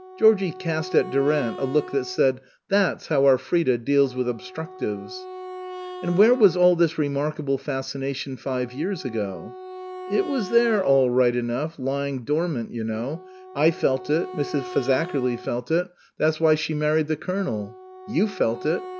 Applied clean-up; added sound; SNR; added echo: none; Wind instrument, woodwind instrument; 15 dB; none.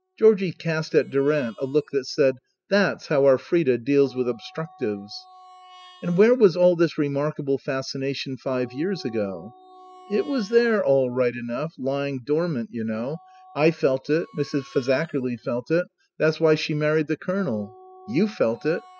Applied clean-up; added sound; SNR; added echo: classical method spectral subtraction.